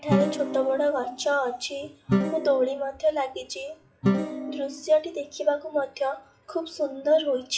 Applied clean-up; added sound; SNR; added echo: classical method WPE with log-MMSE.